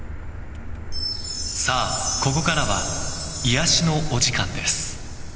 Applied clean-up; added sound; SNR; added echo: none; Motor vehicle (road); 6 dB; none.